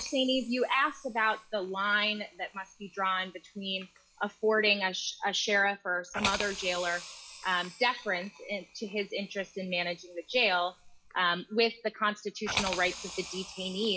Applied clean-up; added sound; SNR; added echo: classical method log-MMSE.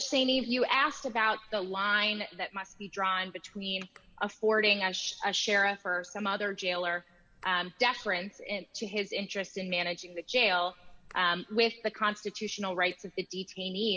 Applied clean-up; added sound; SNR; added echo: none; none; none; none.